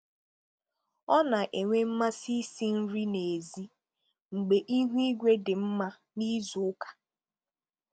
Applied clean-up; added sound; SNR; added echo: none; none; none; none.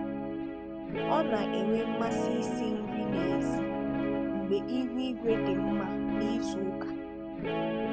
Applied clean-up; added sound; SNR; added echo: none; Guitar; -4 dB; none.